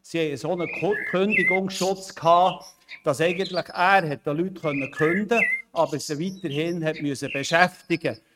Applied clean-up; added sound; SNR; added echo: neural mask model RNNoise.